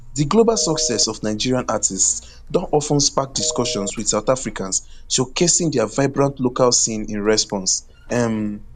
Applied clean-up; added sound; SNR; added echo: none; Telephone + Buzz; 15 dB; none.